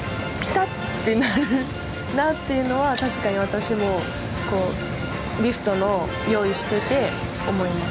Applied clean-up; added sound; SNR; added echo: none; none; none; none.